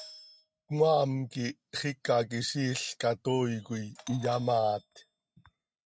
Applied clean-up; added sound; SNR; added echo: neural mask model RNNoise.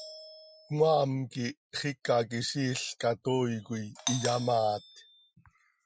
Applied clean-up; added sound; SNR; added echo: classical method Wiener filter.